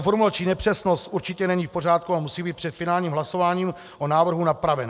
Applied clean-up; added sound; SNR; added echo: none; none; none; none.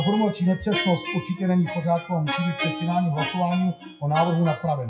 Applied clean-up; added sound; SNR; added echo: classical method WPE with log-MMSE.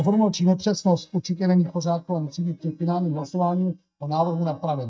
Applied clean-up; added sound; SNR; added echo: neural mask model DeepFilterNet 3.